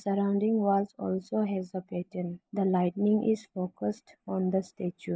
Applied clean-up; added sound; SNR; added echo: neural mask model Resemble Enhance denoiser.